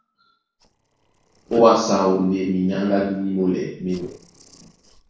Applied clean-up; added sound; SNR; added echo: neural separator model SepFormer DNS4.